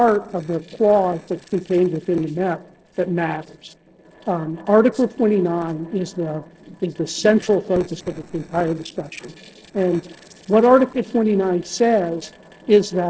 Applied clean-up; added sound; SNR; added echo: neural separator model SepFormer DNS4.